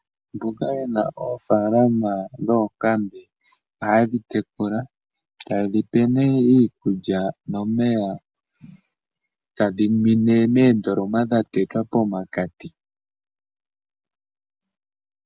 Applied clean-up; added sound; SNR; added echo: none; none; none; none.